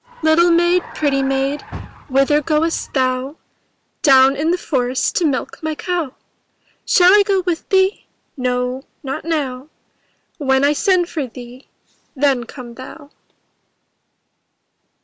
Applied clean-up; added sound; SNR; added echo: none; Vehicle; 15 dB; none.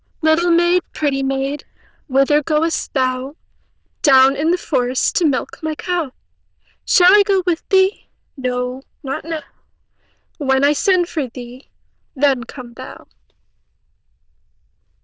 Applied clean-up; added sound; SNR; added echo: neural diffusion model UNIVERSE++.